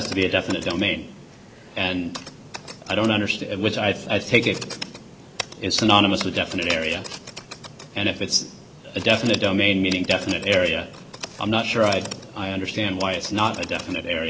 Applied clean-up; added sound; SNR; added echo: none; none; none; none.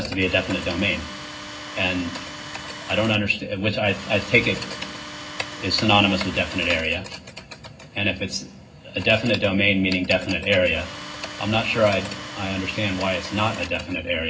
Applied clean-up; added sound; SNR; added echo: none; Tools; 12 dB; reverberation time 0.4 s.